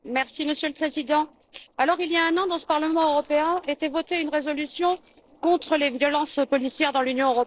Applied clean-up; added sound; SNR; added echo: neural separator model SepFormer DNS4.